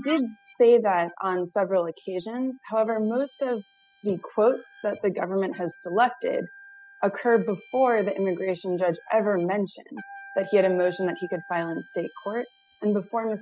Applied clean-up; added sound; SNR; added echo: classical method spectral subtraction.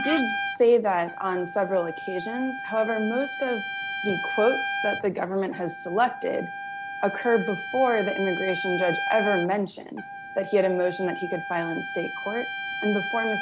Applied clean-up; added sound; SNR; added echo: none; Trumpet; 6 dB; none.